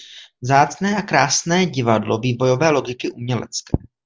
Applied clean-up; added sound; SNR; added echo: none; none; none; none.